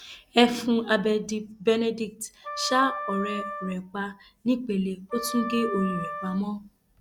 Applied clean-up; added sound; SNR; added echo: none; Wind instrument, woodwind instrument; 9 dB; none.